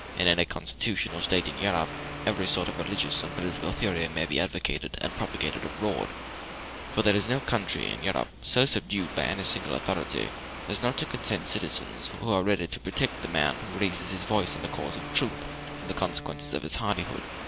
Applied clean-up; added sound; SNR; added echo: none; Wind instrument, woodwind instrument + Water; 10 dB; none.